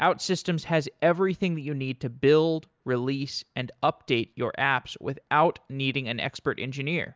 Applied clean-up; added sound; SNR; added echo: none; none; none; none.